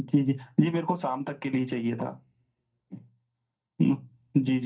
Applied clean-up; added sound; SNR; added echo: none; none; none; reverberation time 0.3 s.